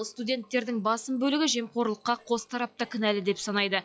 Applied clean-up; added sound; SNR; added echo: classical method log-MMSE.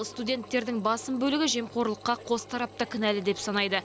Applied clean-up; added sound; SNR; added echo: none; Engine; 18 dB; none.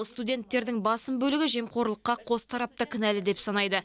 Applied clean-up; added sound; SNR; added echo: none; none; none; none.